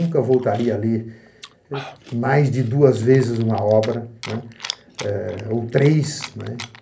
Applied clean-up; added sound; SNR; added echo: none; Chewing, mastication; 19 dB; reverberation time 0.3 s.